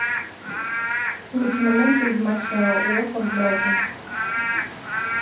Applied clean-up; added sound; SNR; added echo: none; Rain / Frog; 1 dB; reverberation time 0.6 s.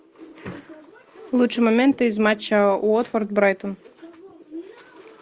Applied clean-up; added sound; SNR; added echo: none; none; none; none.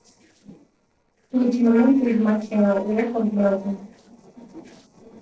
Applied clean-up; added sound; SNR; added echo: neural separator model SepFormer DNS4.